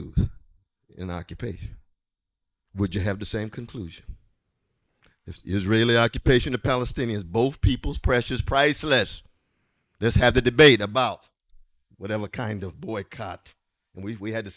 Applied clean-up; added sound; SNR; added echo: neural mask model Resemble Enhance denoiser.